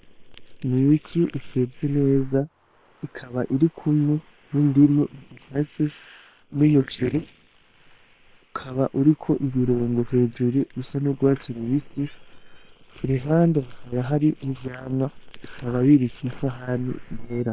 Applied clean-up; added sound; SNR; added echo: neural separator model SepFormer WHAM!.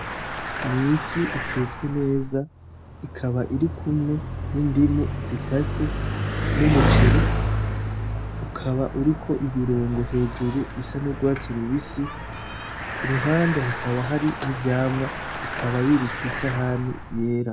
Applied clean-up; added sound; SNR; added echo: none; Bicycle; 2 dB; none.